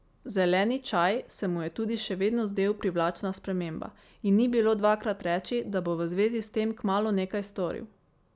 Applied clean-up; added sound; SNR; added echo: none; none; none; none.